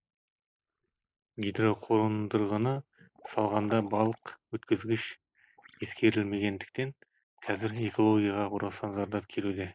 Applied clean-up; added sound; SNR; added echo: neural mask model Resemble Enhance denoiser.